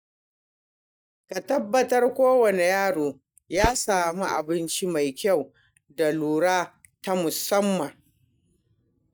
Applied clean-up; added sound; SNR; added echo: neural mask model DeepFilterNet 3.